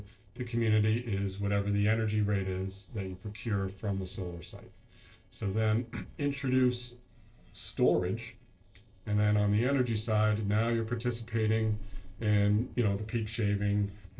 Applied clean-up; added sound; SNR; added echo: neural separator model SepFormer DNS4.